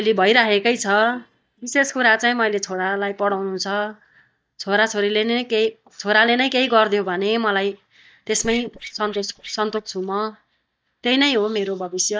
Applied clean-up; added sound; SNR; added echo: neural mask model DeepFilterNet 3.